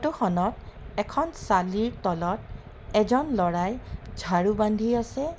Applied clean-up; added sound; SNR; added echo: none; none; none; none.